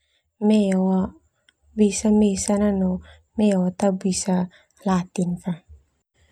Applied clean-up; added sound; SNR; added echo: none; none; none; none.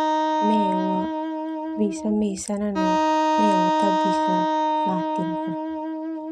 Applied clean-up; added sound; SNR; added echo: neural mask model RNNoise.